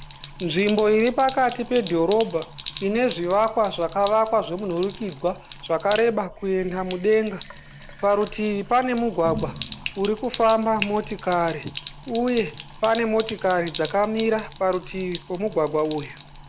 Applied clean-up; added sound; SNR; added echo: none; Sink (filling or washing); 15 dB; none.